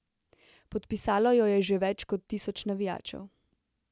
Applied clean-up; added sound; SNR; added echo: none; none; none; none.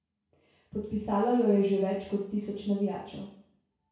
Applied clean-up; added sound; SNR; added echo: none; none; none; reverberation time 0.6 s.